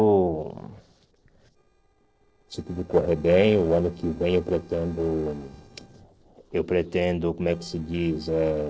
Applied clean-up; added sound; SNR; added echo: neural separator model SepFormer DNS4.